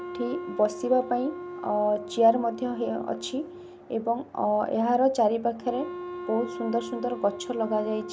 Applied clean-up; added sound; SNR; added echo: none; Wind instrument, woodwind instrument; 12 dB; none.